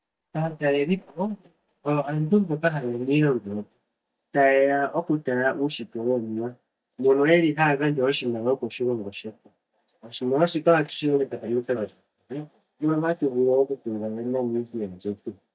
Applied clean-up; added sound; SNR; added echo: neural mask model DeepFilterNet 3.